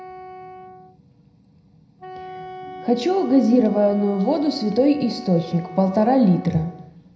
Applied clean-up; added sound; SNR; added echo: none; Wind instrument, woodwind instrument; 17 dB; reverberation time 0.8 s.